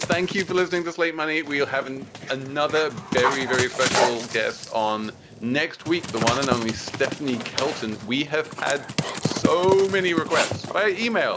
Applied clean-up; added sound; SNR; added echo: none; Dog; 5 dB; none.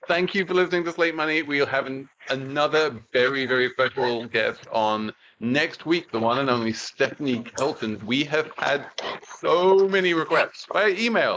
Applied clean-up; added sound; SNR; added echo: neural mask model Resemble Enhance denoiser.